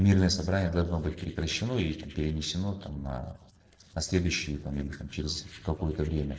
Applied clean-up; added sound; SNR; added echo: neural separator model SepFormer DNS4.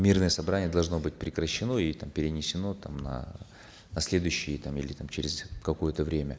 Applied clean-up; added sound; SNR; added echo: none; none; none; none.